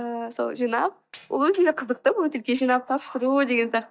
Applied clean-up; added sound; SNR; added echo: neural mask model DeepFilterNet 3.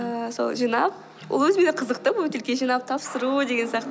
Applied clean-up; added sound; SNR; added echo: none; none; none; none.